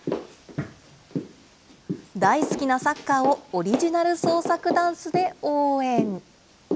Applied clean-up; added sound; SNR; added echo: none; none; none; none.